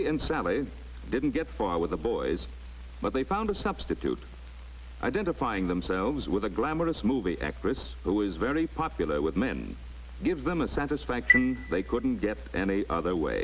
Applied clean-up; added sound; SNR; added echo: none; Chime; 2 dB; none.